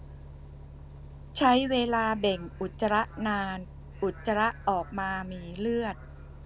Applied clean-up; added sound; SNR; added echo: none; Bus; 15 dB; none.